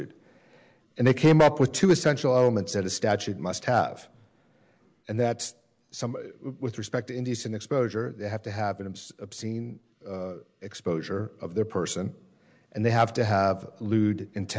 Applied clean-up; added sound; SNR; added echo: neural mask model Resemble Enhance denoiser.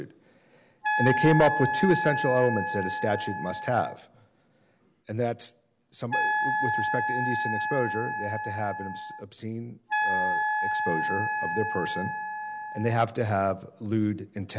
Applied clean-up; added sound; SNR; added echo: none; Wind instrument, woodwind instrument; 0 dB; none.